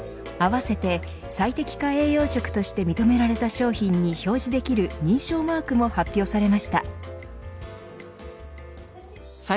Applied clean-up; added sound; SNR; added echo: none; none; none; none.